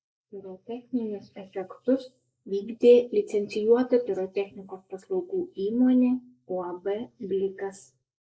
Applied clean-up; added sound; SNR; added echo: neural mask model Resemble Enhance denoiser.